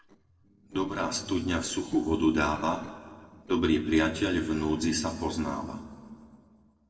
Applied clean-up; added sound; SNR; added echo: neural separator model SepFormer DNS4.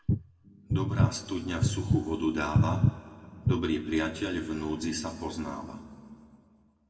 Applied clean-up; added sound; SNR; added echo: none; Bass guitar; -5 dB; reverberation time 1.8 s.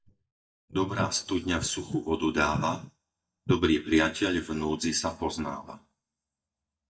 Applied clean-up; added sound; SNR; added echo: neural mask model DeepFilterNet 3.